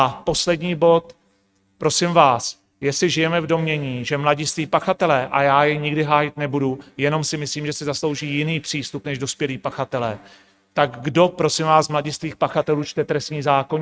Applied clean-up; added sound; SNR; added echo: neural mask model RNNoise.